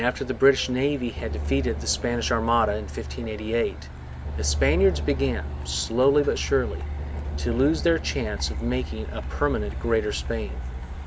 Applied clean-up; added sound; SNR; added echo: none; Truck + Drum; 5 dB; none.